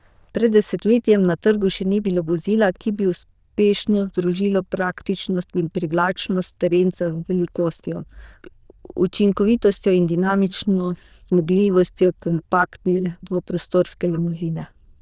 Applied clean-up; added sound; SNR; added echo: neural diffusion model UNIVERSE++.